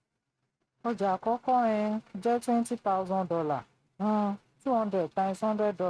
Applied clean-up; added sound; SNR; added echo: neural mask model RNNoise.